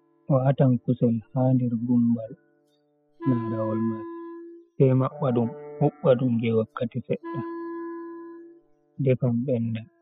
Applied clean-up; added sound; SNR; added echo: classical method spectral subtraction.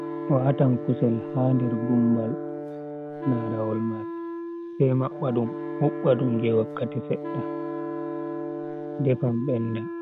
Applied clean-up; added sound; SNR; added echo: none; Brass instrument + Wind instrument, woodwind instrument; 6 dB; none.